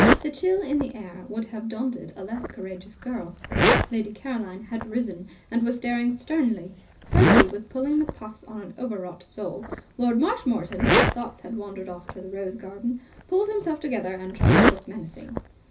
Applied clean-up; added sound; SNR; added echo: none; Zipper (clothing); -2 dB; reverberation time 0.4 s.